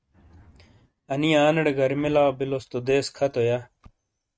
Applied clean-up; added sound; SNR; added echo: neural mask model RNNoise.